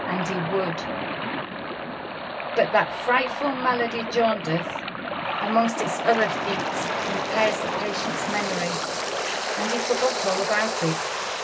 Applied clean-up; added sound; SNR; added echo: none; Waves, surf; 1 dB; none.